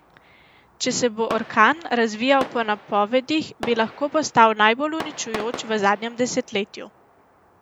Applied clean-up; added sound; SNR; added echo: none; Fireworks; 16 dB; none.